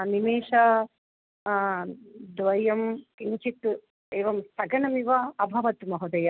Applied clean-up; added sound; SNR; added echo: none; none; none; none.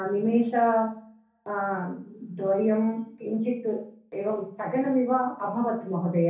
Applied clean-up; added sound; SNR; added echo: none; none; none; reverberation time 0.6 s.